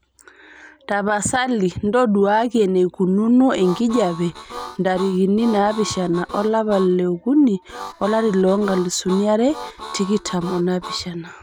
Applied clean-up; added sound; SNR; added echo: none; Harmonica; 15 dB; none.